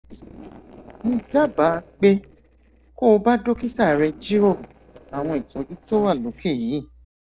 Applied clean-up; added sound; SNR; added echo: neural separator model SepFormer DNS4.